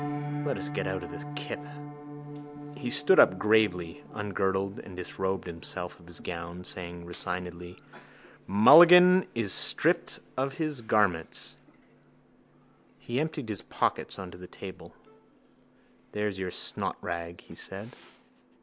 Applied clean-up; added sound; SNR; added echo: none; Piano; 15 dB; none.